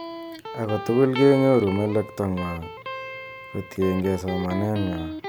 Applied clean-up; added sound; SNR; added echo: none; Electric guitar; 11 dB; none.